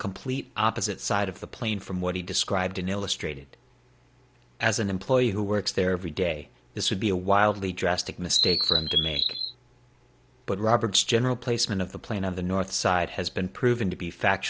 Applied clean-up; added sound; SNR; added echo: none; Chirp, tweet; -1 dB; none.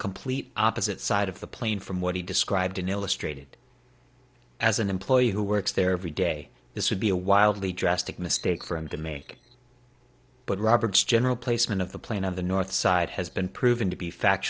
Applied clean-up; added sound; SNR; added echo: neural separator model SepFormer DNS4.